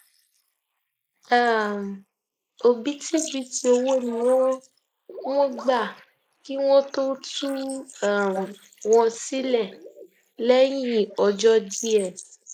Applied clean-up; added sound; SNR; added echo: neural mask model Resemble Enhance denoiser.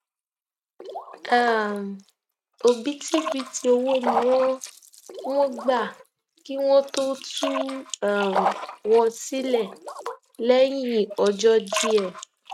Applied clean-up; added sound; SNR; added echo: neural mask model RNNoise.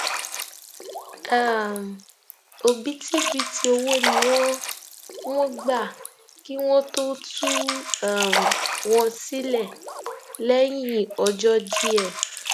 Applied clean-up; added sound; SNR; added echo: none; Splash, splatter; 4 dB; none.